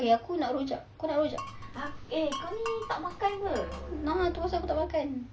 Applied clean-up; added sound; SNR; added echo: none; Glass + Musical instrument; 10 dB; none.